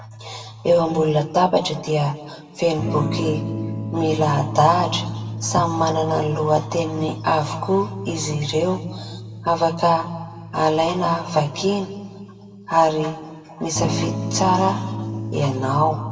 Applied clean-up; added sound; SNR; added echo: none; Electric guitar / Strum; 9 dB; reverberation time 1.5 s.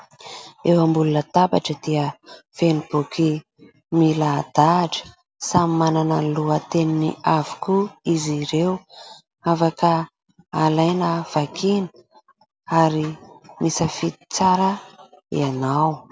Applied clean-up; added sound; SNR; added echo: none; none; none; none.